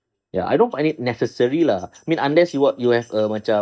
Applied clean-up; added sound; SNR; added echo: neural mask model DeepFilterNet 3.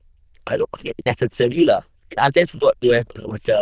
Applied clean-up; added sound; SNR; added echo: neural diffusion model UNIVERSE++.